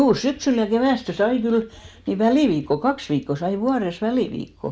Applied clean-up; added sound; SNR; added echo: none; none; none; none.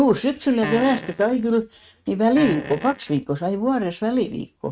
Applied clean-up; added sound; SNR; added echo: neural mask model RNNoise.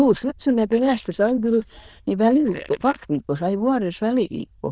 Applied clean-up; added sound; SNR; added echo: neural diffusion model UNIVERSE++.